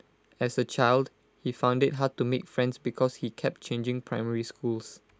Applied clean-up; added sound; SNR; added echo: none; none; none; none.